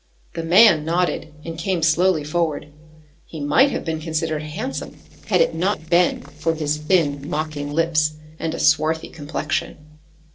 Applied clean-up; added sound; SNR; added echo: neural separator model SepFormer DNS4.